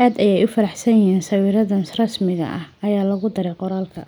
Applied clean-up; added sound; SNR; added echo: none; none; none; none.